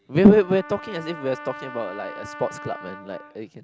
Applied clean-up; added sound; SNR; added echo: none; Trumpet; 16 dB; none.